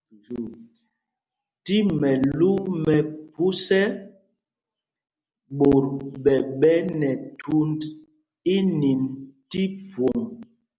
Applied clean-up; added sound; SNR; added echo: none; none; none; none.